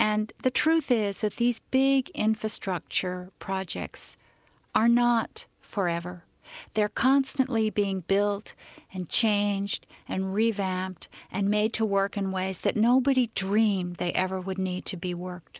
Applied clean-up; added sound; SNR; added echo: none; none; none; none.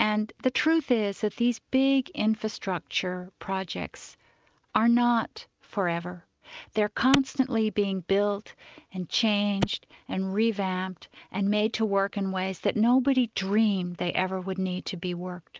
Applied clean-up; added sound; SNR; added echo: neural mask model RNNoise.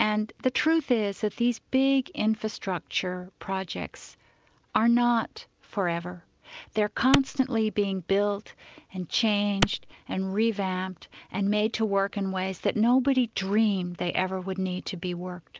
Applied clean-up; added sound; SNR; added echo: none; Clapping; 0 dB; none.